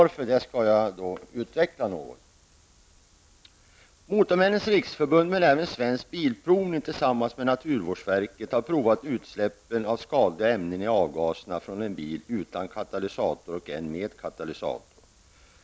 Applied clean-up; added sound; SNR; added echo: none; none; none; none.